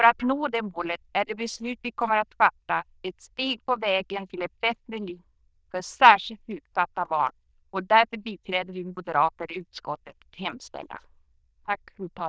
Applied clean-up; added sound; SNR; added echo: neural diffusion model UNIVERSE++.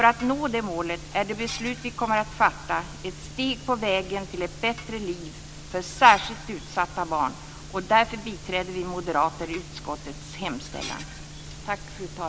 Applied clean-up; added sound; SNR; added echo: none; Dishes, pots, and pans; 19 dB; none.